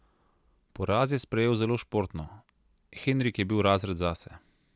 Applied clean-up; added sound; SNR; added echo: none; none; none; none.